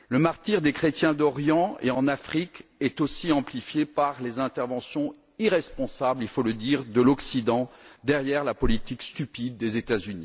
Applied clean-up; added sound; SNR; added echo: none; none; none; none.